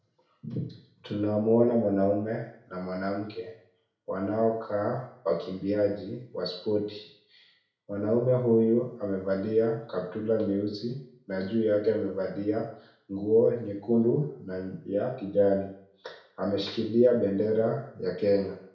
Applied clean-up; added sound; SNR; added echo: none; none; none; reverberation time 0.6 s.